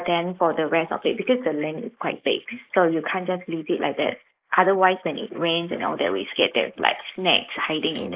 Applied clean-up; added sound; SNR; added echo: neural mask model Resemble Enhance denoiser.